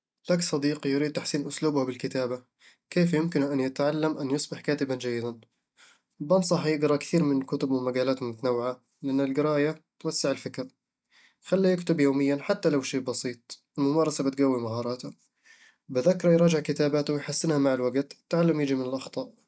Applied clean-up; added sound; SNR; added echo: none; none; none; none.